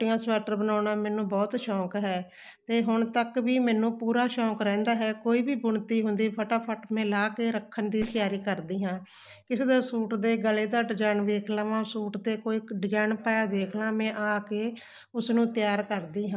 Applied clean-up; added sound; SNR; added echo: neural separator model SepFormer DNS4.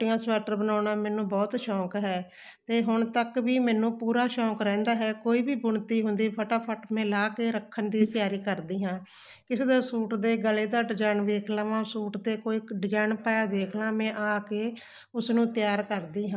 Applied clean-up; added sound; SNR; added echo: neural mask model Resemble Enhance denoiser.